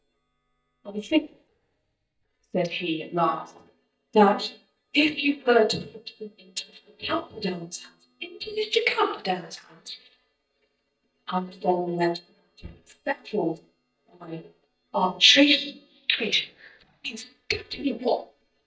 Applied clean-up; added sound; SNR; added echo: neural mask model DeepFilterNet 3.